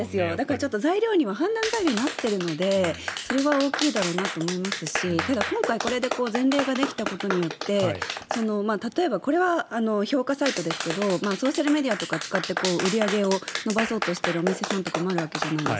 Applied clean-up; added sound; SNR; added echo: none; Clapping; 7 dB; none.